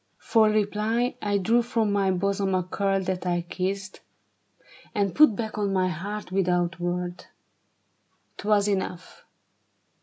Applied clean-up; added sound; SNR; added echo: none; none; none; none.